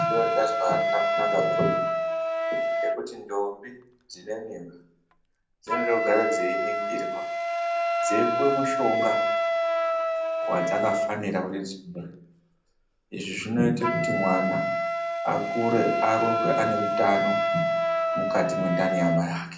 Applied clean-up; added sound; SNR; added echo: none; Wind instrument, woodwind instrument; -2 dB; reverberation time 0.6 s.